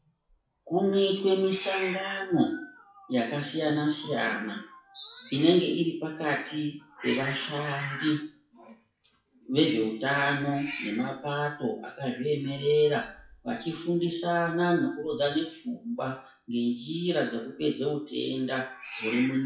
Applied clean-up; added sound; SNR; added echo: classical method WPE with log-MMSE.